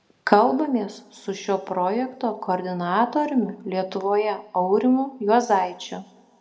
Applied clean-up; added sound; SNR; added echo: none; none; none; reverberation time 1.0 s.